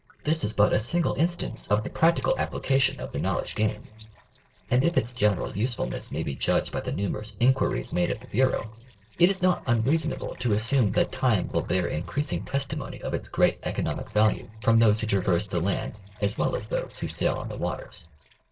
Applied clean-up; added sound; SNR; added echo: neural separator model SepFormer DNS4.